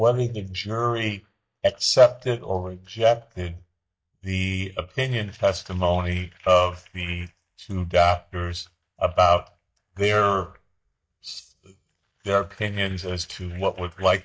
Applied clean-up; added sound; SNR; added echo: neural mask model DeepFilterNet 3.